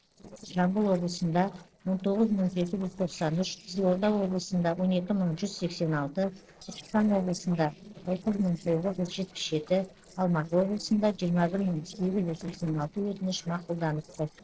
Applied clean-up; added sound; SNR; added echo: neural separator model SepFormer DNS4.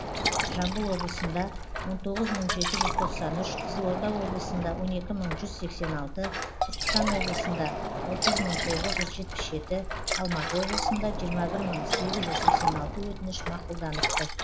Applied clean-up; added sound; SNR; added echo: none; Liquid + Door; -2 dB; none.